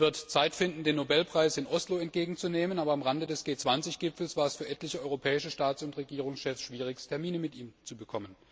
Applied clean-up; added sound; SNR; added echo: none; none; none; none.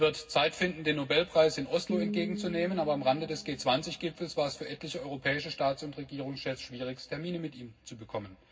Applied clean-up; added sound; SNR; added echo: none; Piano; 9 dB; reverberation time 0.4 s.